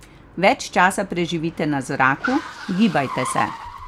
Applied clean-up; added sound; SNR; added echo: none; Car; 12 dB; none.